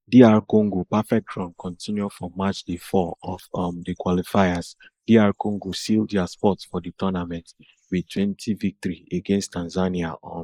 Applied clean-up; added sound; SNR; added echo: neural mask model Resemble Enhance denoiser.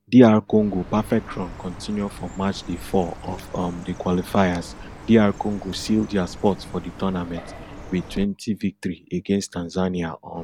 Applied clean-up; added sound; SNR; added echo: none; Chirp, tweet; 16 dB; none.